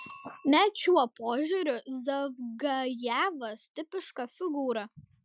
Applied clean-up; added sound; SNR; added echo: classical method Wiener filter.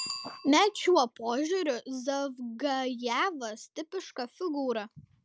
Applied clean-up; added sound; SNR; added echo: none; Bicycle bell; 18 dB; none.